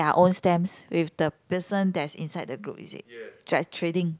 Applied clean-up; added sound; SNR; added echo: none; none; none; none.